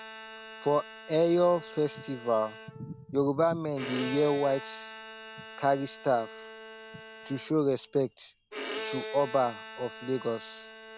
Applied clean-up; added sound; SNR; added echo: none; Bowed string instrument; 12 dB; none.